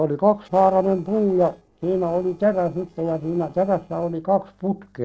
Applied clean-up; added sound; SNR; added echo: neural separator model SepFormer DNS4.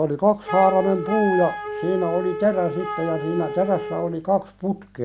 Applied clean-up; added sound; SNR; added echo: none; Wind instrument, woodwind instrument; 8 dB; none.